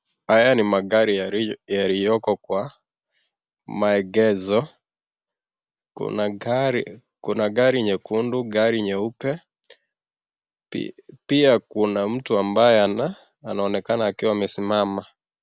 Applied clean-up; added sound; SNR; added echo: none; none; none; none.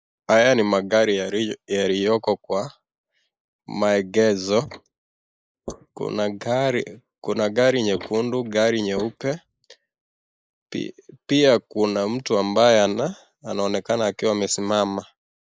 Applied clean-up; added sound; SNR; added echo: neural mask model Resemble Enhance denoiser.